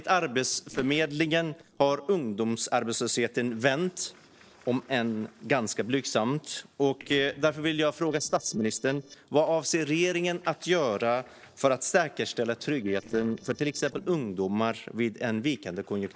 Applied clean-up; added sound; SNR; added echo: neural separator model SepFormer DNS4.